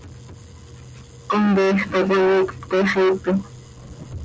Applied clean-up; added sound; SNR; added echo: none; none; none; none.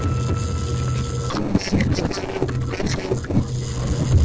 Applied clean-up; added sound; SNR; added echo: neural separator model SepFormer DNS4.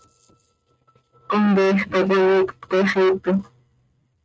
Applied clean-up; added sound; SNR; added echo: neural mask model RNNoise.